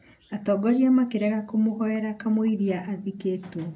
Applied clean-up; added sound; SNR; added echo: none; none; none; none.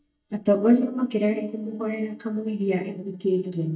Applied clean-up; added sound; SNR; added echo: neural mask model DeepFilterNet 3.